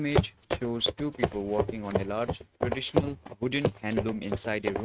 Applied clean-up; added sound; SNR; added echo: neural mask model RNNoise.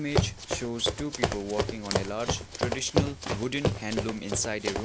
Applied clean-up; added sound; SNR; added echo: none; Run; -2 dB; none.